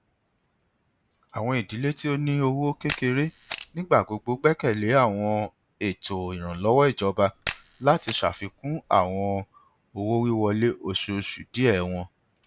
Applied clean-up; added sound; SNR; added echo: none; Camera; 5 dB; none.